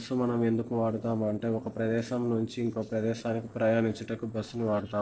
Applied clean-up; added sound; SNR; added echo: neural separator model SepFormer DNS4.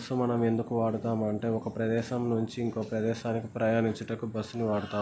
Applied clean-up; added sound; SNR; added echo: none; none; none; none.